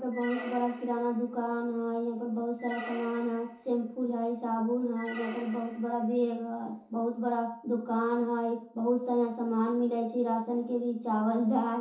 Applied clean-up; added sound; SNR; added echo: none; Squeak; 16 dB; reverberation time 0.5 s.